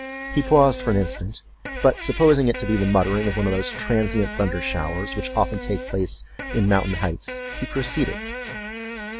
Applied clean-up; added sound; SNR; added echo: none; Fart; 11 dB; none.